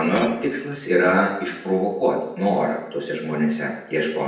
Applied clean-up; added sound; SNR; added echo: none; Shatter; 17 dB; reverberation time 0.9 s.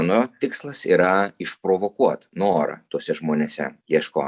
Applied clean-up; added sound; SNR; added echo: none; none; none; none.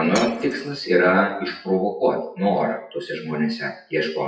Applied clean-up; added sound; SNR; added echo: classical method WPE with log-MMSE.